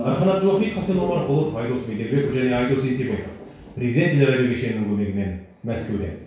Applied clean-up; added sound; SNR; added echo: none; none; none; reverberation time 0.6 s.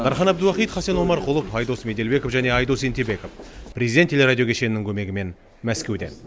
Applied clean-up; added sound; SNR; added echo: none; none; none; none.